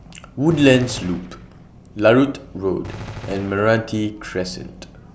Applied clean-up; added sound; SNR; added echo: none; Gunshot, gunfire; 16 dB; none.